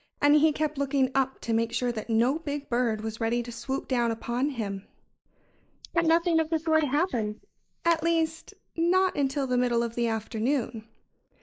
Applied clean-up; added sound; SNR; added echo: neural mask model Resemble Enhance denoiser.